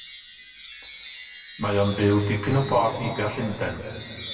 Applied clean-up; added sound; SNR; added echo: none; Wind chime; 2 dB; reverberation time 2.1 s.